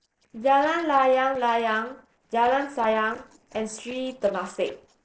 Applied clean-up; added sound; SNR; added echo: neural separator model SepFormer DNS4.